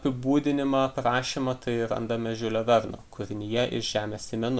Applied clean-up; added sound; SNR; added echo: none; none; none; none.